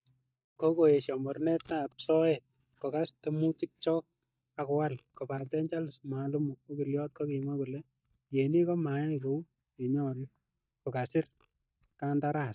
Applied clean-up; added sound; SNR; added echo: neural mask model DeepFilterNet 3.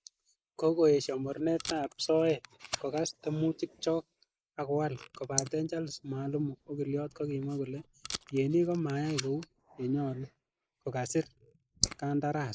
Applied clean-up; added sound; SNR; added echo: neural mask model Resemble Enhance denoiser.